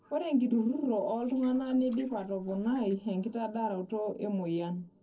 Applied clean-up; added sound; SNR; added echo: neural separator model SepFormer DNS4.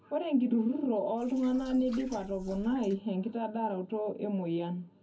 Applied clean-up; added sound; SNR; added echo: none; Liquid; 19 dB; reverberation time 0.4 s.